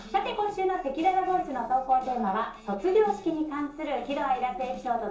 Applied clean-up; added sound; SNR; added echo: neural separator model SepFormer DNS4.